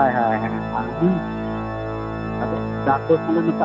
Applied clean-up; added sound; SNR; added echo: none; Organ; 4 dB; none.